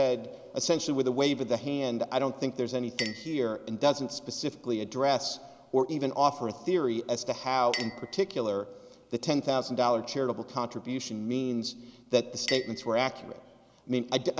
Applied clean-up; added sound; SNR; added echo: none; Chink, clink; 18 dB; none.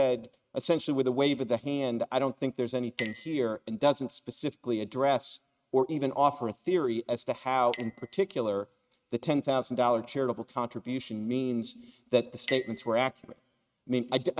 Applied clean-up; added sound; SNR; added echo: neural mask model RNNoise.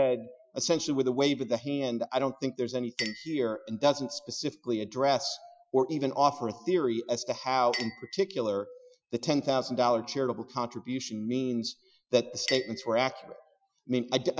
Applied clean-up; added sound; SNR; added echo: classical method Wiener filter.